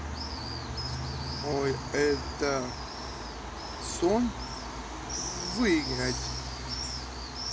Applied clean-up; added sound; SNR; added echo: none; none; none; none.